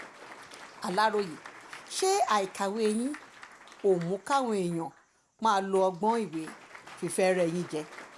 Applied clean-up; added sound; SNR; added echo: none; Applause / Cheering; 18 dB; none.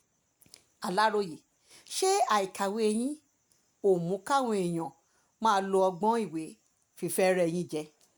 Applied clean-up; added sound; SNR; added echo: none; none; none; none.